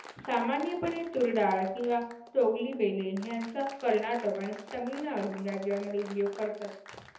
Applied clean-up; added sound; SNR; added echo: none; Applause; 19 dB; reverberation time 0.7 s.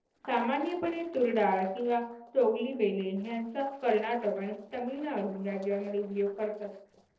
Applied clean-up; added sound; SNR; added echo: neural separator model SepFormer DNS4.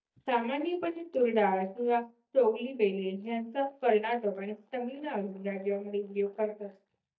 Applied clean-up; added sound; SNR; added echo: neural mask model DeepFilterNet 3.